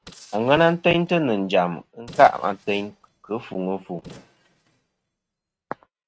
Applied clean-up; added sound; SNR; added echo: neural mask model RNNoise.